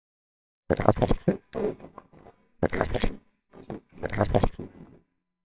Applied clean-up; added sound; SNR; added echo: neural separator model SepFormer WHAMR!.